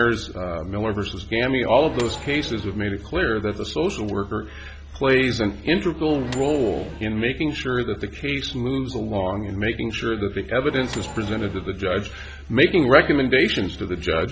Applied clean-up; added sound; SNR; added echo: none; Microwave oven; 14 dB; none.